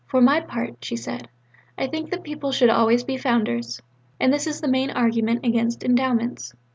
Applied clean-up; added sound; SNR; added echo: none; none; none; none.